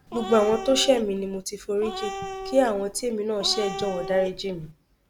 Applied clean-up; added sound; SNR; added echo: none; Cat; 10 dB; none.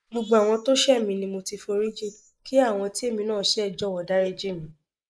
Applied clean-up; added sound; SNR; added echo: neural mask model Resemble Enhance denoiser.